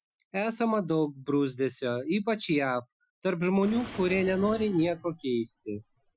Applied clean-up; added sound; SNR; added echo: classical method Wiener filter.